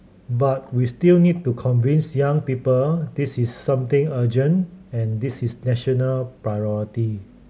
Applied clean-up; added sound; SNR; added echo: none; none; none; none.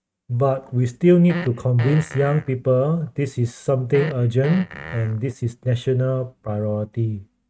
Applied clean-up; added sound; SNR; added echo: neural mask model RNNoise.